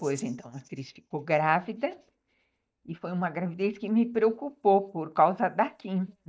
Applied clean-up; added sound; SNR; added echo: neural mask model DeepFilterNet 3.